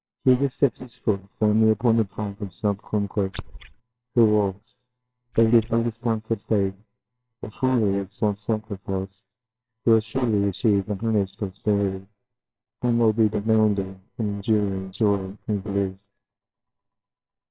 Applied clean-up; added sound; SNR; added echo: neural separator model SepFormer WHAMR!.